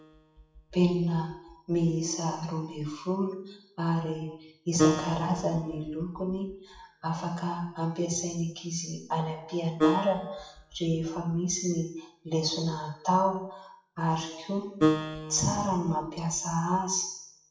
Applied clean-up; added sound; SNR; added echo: classical method WPE with log-MMSE.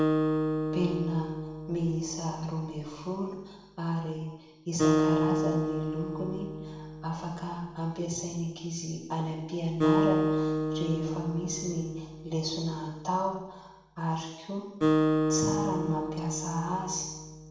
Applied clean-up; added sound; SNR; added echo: none; Acoustic guitar; -2 dB; reverberation time 0.8 s.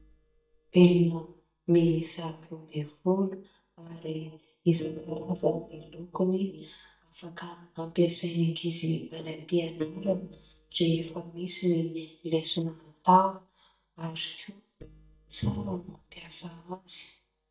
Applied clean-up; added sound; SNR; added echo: neural mask model DeepFilterNet 3.